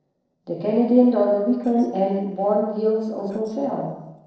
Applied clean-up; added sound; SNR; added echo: neural separator model SepFormer DNS4.